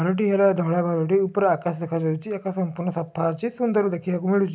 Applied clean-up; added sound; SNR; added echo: none; none; none; none.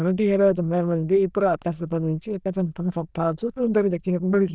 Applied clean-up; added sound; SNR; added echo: neural diffusion model UNIVERSE++.